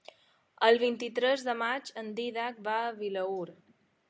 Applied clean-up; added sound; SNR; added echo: none; none; none; none.